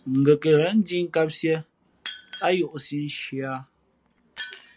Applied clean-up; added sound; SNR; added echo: none; Shatter; 18 dB; none.